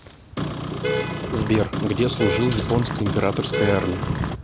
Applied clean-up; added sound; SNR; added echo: none; Vehicle horn, car horn, honking; 2 dB; none.